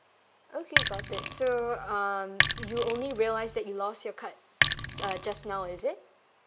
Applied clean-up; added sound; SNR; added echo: none; Sink (filling or washing); -4 dB; none.